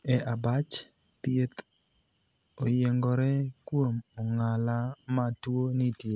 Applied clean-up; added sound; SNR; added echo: none; none; none; none.